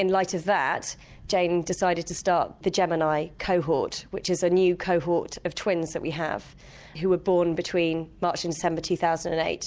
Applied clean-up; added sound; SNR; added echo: none; none; none; none.